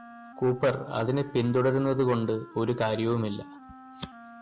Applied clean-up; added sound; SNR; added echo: none; Wind instrument, woodwind instrument; 19 dB; none.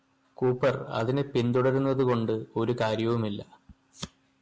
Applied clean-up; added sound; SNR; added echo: none; none; none; none.